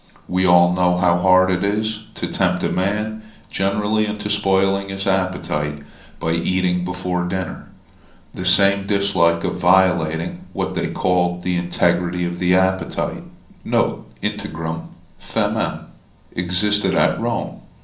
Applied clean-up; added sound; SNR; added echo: none; none; none; reverberation time 0.6 s.